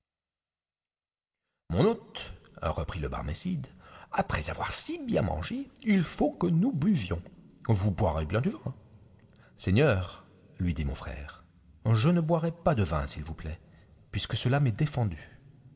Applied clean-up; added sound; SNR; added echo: none; none; none; reverberation time 1.0 s.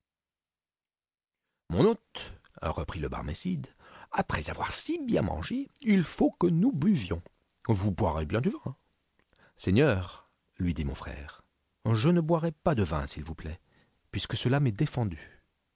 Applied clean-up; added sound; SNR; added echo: none; none; none; none.